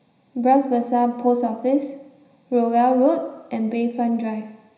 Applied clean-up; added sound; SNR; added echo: none; none; none; reverberation time 0.9 s.